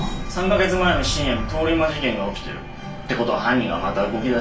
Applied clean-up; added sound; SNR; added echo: none; Motor vehicle (road); 11 dB; reverberation time 0.3 s.